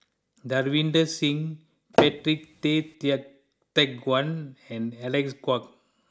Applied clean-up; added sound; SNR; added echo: none; Tap / Hammer; 0 dB; none.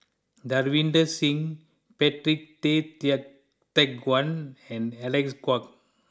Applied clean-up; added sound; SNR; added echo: none; none; none; none.